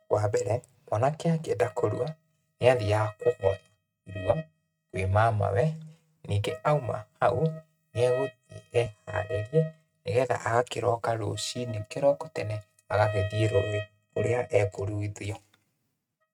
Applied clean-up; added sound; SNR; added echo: neural mask model RNNoise.